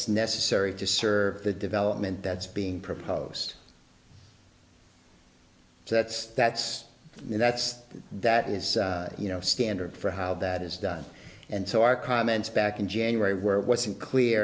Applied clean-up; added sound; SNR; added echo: none; none; none; none.